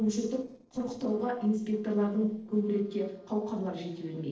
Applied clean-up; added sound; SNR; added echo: neural separator model SepFormer DNS4.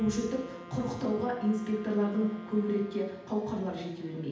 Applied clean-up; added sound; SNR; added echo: none; Wind instrument, woodwind instrument; 18 dB; reverberation time 0.8 s.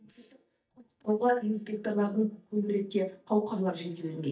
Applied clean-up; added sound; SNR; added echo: neural mask model DeepFilterNet 3.